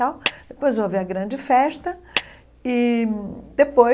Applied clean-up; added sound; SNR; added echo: none; Clapping; 10 dB; none.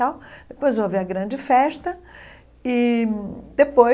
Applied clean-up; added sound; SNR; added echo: none; none; none; none.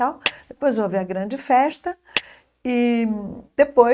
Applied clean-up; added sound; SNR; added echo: neural mask model RNNoise.